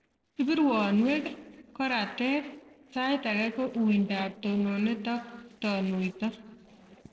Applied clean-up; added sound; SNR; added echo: neural separator model SepFormer DNS4.